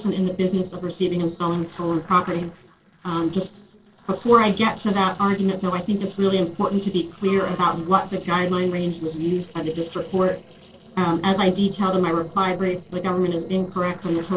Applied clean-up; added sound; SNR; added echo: neural separator model SepFormer DNS4.